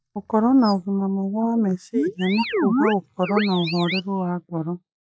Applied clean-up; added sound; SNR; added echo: neural mask model Resemble Enhance denoiser.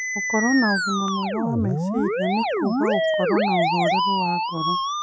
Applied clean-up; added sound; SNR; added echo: none; Musical instrument; -2 dB; none.